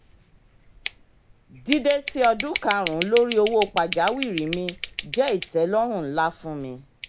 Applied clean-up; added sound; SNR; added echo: none; Scissors; 10 dB; none.